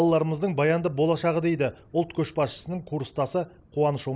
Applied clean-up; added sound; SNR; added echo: none; none; none; none.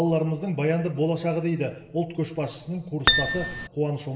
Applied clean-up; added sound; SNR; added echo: none; Acoustic guitar; -4 dB; reverberation time 1.1 s.